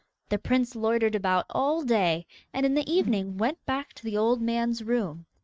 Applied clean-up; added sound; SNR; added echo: neural mask model RNNoise.